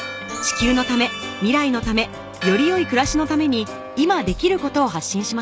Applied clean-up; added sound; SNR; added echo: none; Church bell; 15 dB; none.